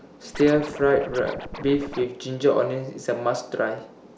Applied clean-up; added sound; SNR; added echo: none; Scratching (performance technique); 12 dB; none.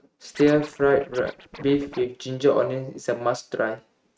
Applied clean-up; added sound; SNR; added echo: neural mask model RNNoise.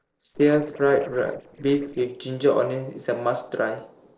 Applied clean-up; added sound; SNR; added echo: neural separator model SepFormer DNS4.